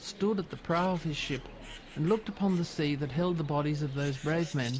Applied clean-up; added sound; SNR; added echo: none; Bird; 16 dB; none.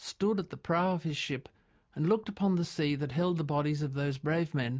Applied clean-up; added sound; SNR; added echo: none; none; none; none.